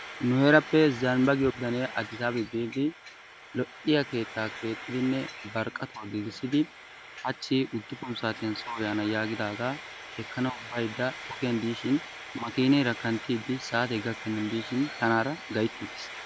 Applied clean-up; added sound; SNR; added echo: none; Frying (food); 13 dB; none.